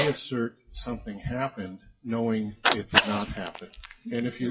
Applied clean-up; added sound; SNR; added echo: classical method WPE with log-MMSE.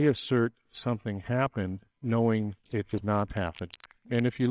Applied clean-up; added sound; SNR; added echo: neural separator model SepFormer WHAMR!.